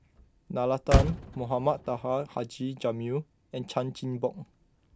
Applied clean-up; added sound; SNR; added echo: none; Motor vehicle (road); 2 dB; none.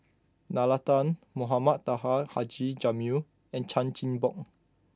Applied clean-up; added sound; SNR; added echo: none; none; none; none.